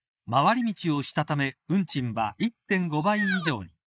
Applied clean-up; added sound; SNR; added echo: neural mask model Resemble Enhance denoiser.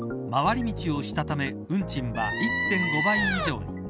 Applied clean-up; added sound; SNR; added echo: none; Squeak; 0 dB; none.